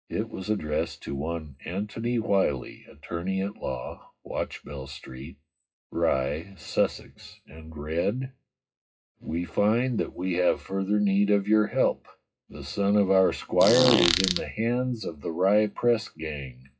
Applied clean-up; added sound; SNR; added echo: classical method WPE with log-MMSE.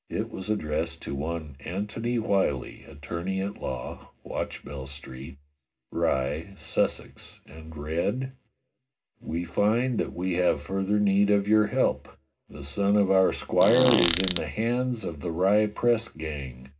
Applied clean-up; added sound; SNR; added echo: none; Fart; 0 dB; reverberation time 0.2 s.